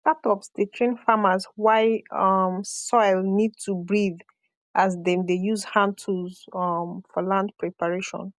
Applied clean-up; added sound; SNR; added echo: none; none; none; none.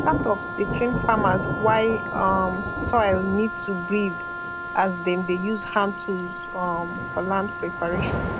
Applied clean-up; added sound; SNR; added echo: none; Thunder / Rain + Wind instrument, woodwind instrument; 4 dB; none.